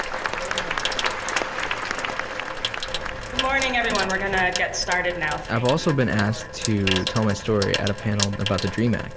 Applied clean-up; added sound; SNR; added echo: none; Sink (filling or washing) / Water tap, faucet; 6 dB; none.